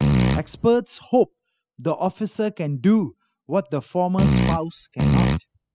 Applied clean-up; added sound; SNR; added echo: classical method spectral subtraction.